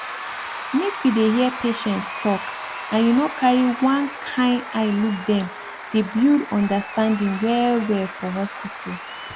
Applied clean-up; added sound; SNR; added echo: none; Applause / Crowd / Cheering; 11 dB; none.